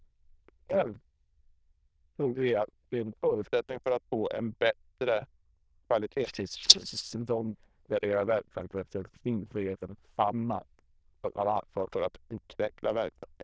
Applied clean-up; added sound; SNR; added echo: neural diffusion model UNIVERSE++.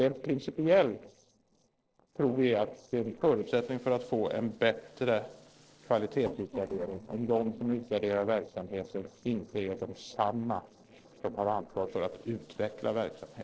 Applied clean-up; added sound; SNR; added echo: neural separator model SepFormer DNS4.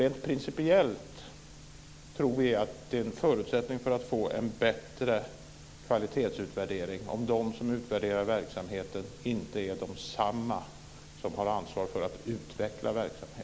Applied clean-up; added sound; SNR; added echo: none; none; none; none.